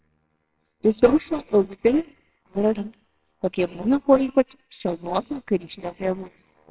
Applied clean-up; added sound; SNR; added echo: neural separator model SepFormer WHAMR!.